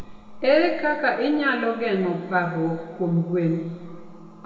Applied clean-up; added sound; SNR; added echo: none; none; none; reverberation time 1.9 s.